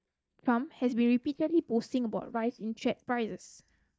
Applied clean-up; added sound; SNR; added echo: neural mask model DeepFilterNet 3.